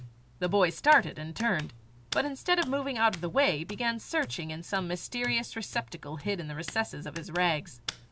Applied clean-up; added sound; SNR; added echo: none; Hands; 16 dB; none.